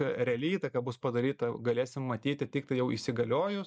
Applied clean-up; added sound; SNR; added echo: neural mask model Resemble Enhance denoiser.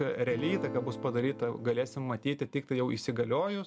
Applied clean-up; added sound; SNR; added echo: none; Acoustic guitar / Strum; 9 dB; none.